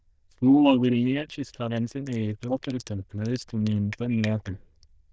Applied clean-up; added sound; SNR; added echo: neural diffusion model UNIVERSE++.